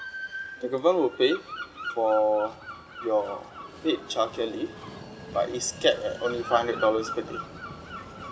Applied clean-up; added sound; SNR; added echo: none; Train + Bird vocalization, bird call, bird song; 11 dB; none.